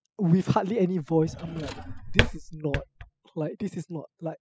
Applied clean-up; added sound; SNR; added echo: classical method spectral subtraction.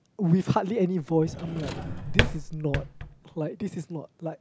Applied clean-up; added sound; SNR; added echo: none; Drawer open or close; 2 dB; none.